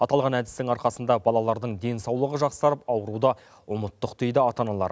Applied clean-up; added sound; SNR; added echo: none; none; none; none.